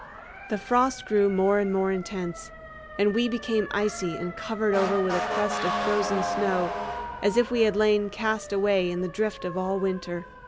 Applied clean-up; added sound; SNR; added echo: none; Motor vehicle (road) / Siren; 8 dB; none.